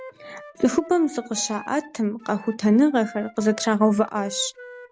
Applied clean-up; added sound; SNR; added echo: none; Wind instrument, woodwind instrument; 19 dB; none.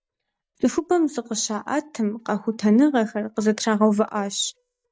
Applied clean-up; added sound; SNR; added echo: neural mask model DeepFilterNet 3.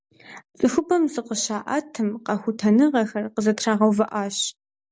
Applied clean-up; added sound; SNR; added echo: none; none; none; none.